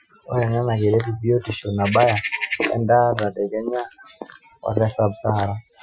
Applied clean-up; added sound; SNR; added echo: classical method Wiener filter.